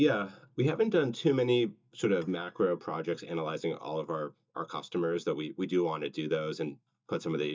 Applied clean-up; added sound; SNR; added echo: neural mask model DeepFilterNet 3.